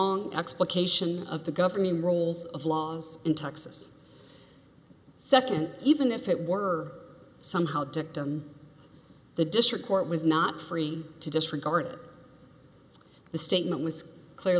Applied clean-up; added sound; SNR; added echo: none; none; none; none.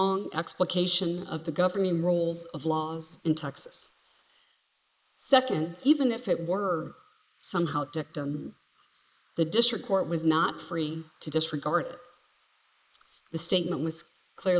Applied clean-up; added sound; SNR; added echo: neural mask model Resemble Enhance denoiser.